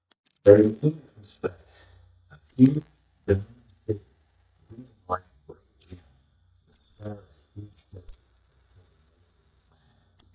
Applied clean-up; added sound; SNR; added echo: neural mask model DeepFilterNet 3.